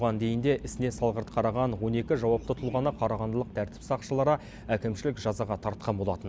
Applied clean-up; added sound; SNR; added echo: none; none; none; none.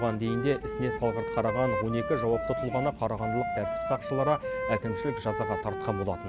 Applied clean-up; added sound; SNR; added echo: none; Wind instrument, woodwind instrument; 4 dB; none.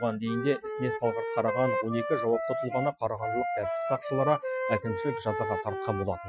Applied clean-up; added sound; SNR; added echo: classical method Wiener filter.